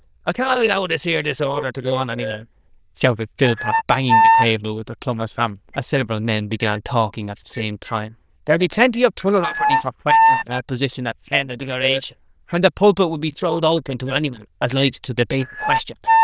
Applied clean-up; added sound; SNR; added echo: neural diffusion model UNIVERSE++.